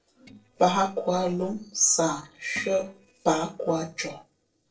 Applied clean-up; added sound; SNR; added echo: neural separator model SepFormer DNS4.